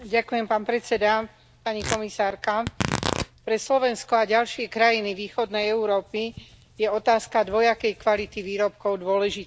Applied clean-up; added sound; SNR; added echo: none; Tearing; 13 dB; none.